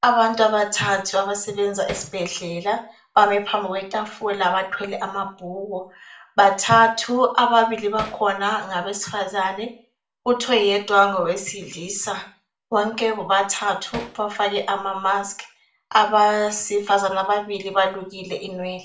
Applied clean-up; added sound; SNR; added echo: none; Hammer; 15 dB; reverberation time 0.4 s.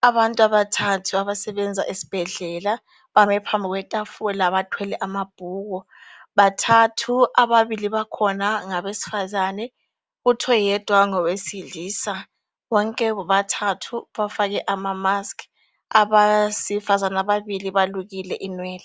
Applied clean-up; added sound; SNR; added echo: none; none; none; none.